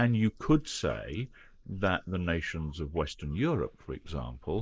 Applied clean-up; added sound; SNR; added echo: neural mask model Resemble Enhance denoiser.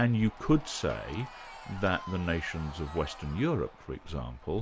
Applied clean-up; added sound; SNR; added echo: none; Crowd / Cheering; 17 dB; none.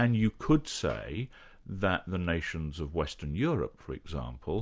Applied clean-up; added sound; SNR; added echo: none; none; none; none.